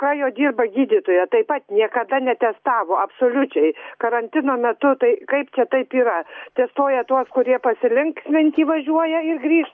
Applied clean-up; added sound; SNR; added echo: none; none; none; none.